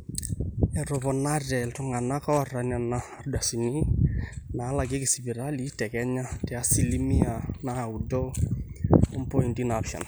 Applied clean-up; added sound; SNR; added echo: none; none; none; none.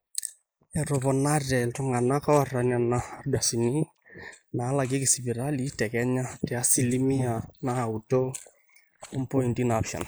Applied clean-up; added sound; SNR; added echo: neural mask model Resemble Enhance denoiser.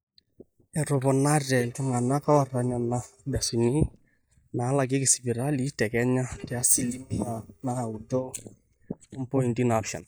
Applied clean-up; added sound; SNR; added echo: neural mask model DeepFilterNet 3.